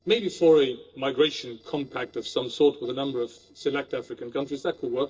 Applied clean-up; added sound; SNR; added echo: neural separator model SepFormer DNS4.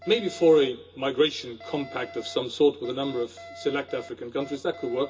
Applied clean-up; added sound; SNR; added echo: none; Alarm; 19 dB; reverberation time 0.2 s.